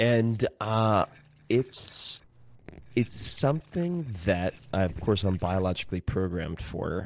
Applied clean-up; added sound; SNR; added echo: neural separator model SepFormer DNS4.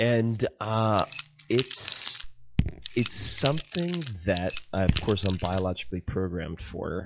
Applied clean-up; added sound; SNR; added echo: classical method log-MMSE.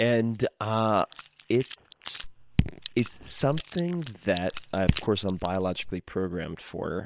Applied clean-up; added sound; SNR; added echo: neural separator model SepFormer WHAM!.